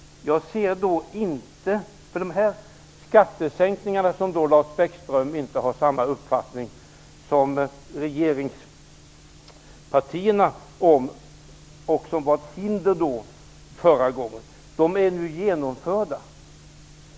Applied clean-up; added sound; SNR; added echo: none; none; none; none.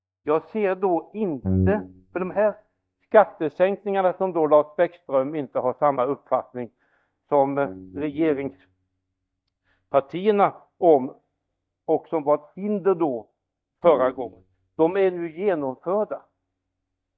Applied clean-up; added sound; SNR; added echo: neural mask model DeepFilterNet 3.